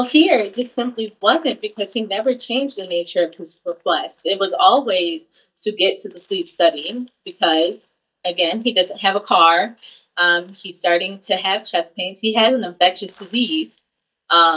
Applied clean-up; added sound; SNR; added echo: neural mask model DeepFilterNet 3.